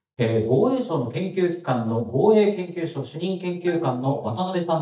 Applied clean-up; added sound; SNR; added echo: neural mask model DeepFilterNet 3.